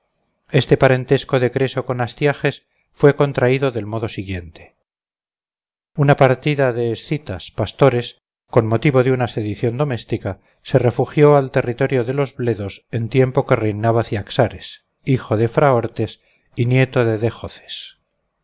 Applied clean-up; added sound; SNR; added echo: none; none; none; none.